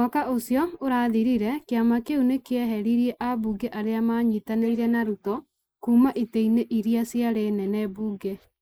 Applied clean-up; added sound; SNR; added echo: neural mask model Resemble Enhance denoiser.